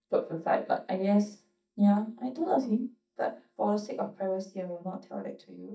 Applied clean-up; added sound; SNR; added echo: neural mask model DeepFilterNet 3.